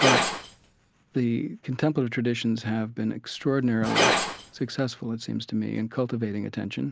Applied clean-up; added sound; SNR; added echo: none; Glass; 3 dB; none.